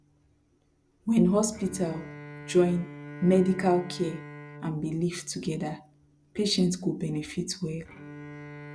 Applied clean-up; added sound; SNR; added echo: none; Bowed string instrument; 16 dB; none.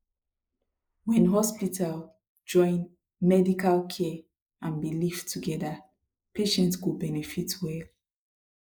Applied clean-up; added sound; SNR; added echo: neural mask model Resemble Enhance denoiser.